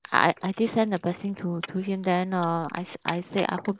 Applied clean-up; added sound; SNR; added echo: neural mask model Resemble Enhance denoiser.